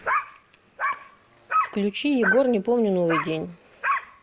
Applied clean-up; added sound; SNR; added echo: none; Dog; 3 dB; none.